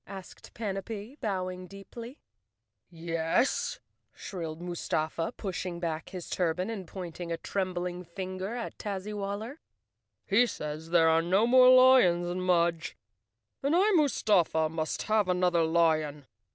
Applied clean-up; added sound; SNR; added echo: none; none; none; none.